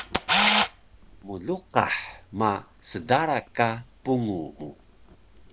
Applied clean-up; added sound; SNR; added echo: none; Camera; 0 dB; none.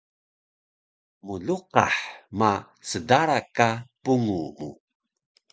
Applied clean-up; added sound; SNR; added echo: none; none; none; none.